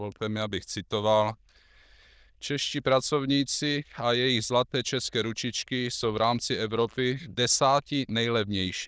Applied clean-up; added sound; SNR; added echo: neural diffusion model UNIVERSE++.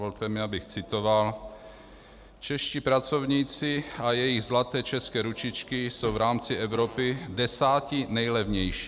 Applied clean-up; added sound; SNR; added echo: none; Fart; 18 dB; none.